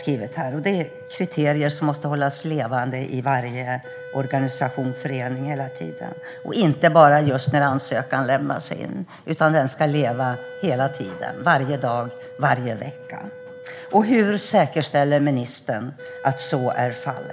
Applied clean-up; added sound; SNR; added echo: none; Wind instrument, woodwind instrument; 17 dB; none.